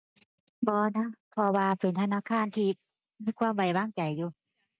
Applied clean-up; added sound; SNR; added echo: none; none; none; none.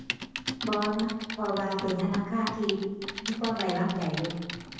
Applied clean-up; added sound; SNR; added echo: none; Typing; 8 dB; reverberation time 1.1 s.